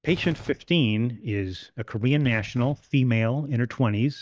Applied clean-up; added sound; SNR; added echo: neural mask model DeepFilterNet 3.